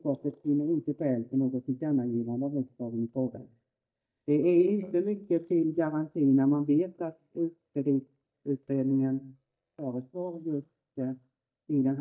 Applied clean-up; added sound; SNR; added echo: neural mask model DeepFilterNet 3.